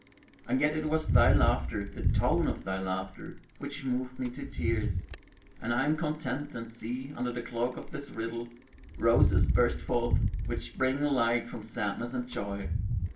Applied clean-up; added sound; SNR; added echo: none; Bicycle; 1 dB; reverberation time 0.3 s.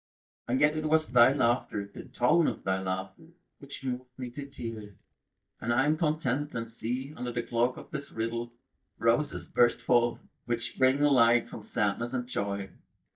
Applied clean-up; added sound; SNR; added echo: neural mask model DeepFilterNet 3.